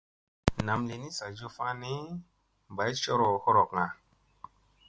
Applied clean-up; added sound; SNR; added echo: none; none; none; none.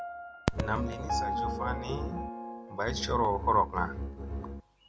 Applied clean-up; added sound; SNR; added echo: none; Piano + Bowed string instrument; 3 dB; none.